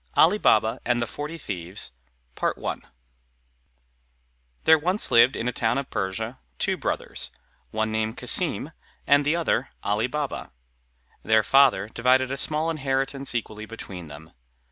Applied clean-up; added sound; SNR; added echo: none; none; none; none.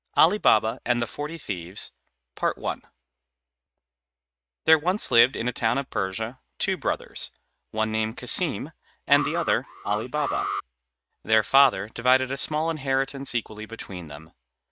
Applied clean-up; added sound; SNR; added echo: neural mask model RNNoise.